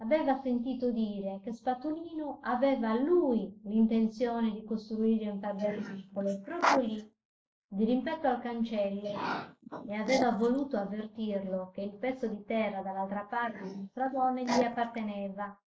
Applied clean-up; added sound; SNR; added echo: neural mask model Resemble Enhance denoiser.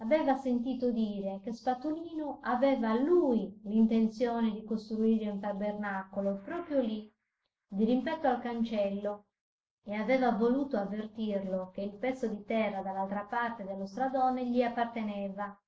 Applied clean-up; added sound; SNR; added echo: none; none; none; none.